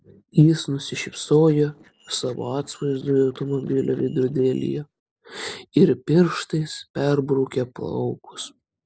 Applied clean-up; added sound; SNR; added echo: neural separator model SepFormer DNS4.